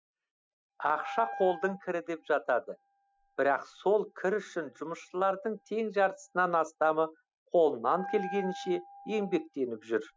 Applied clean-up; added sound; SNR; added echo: classical method spectral subtraction.